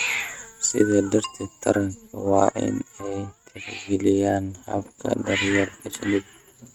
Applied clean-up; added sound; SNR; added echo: neural mask model RNNoise.